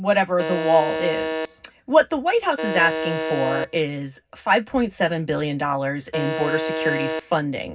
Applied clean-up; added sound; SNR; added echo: none; Alarm; 4 dB; reverberation time 0.4 s.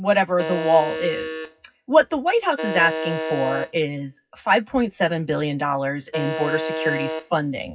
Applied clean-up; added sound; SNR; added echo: classical method WPE with log-MMSE.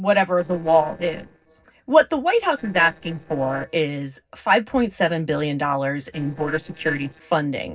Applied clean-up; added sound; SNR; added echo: neural separator model SepFormer DNS4.